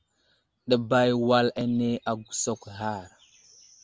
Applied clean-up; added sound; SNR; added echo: none; none; none; none.